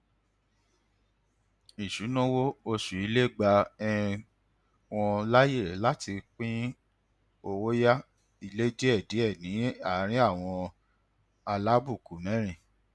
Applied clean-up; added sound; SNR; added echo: none; none; none; none.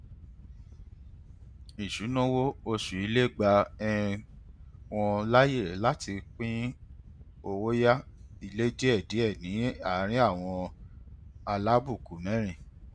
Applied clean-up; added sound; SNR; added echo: none; Wind / Boat, Water vehicle; 18 dB; none.